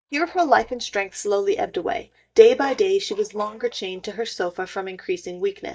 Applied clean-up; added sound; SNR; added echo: neural mask model DeepFilterNet 3.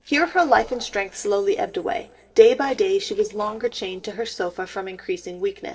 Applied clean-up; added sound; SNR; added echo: neural separator model SepFormer DNS4.